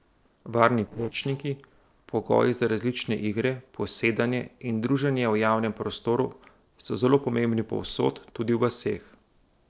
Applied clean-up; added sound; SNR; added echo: neural separator model SepFormer DNS4.